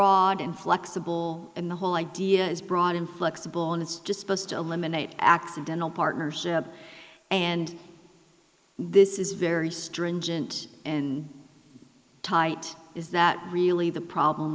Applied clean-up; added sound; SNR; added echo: neural mask model Resemble Enhance denoiser.